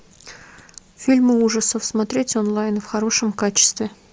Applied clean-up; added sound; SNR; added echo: none; none; none; none.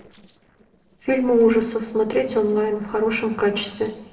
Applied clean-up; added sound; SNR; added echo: neural separator model SepFormer DNS4.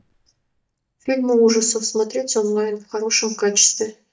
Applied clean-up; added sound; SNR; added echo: neural mask model DeepFilterNet 3.